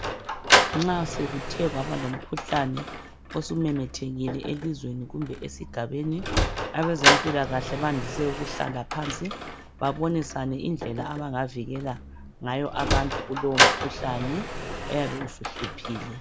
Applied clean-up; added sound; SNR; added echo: none; Sliding door; -1 dB; none.